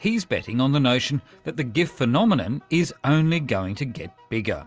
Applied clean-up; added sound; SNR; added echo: none; none; none; none.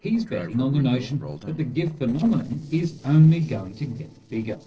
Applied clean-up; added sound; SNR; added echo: neural separator model SepFormer DNS4.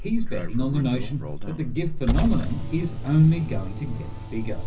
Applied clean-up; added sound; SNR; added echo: none; Car; 1 dB; reverberation time 0.4 s.